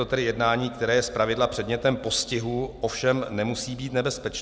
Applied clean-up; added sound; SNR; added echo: none; none; none; none.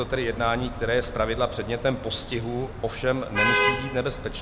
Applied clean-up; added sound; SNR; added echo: none; Traffic noise, roadway noise / Vehicle horn, car horn, honking; 3 dB; none.